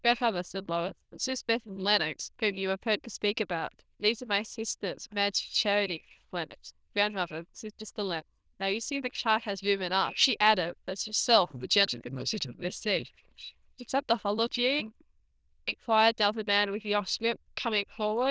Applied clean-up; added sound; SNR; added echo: neural diffusion model UNIVERSE++.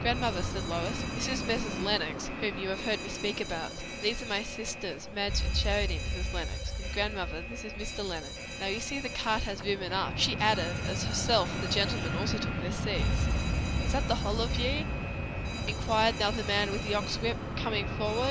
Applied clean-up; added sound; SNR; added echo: none; Fixed-wing aircraft, airplane + Alarm; 0 dB; none.